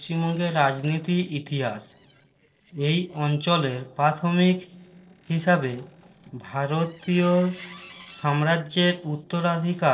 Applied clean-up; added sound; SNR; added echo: neural separator model SepFormer DNS4.